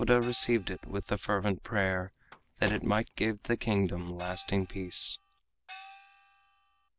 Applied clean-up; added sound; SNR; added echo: none; Car + Gong; 18 dB; none.